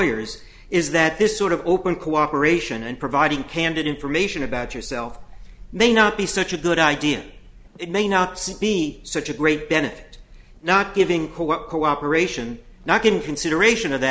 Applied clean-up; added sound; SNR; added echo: none; none; none; none.